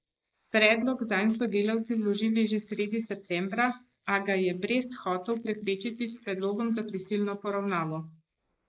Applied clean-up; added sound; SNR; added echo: neural mask model Resemble Enhance denoiser.